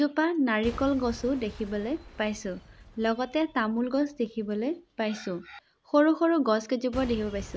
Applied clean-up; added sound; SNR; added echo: none; Shatter / Crushing / Boom; 18 dB; none.